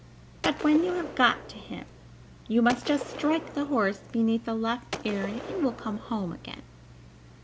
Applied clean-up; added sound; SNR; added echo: none; Gunshot, gunfire; 12 dB; none.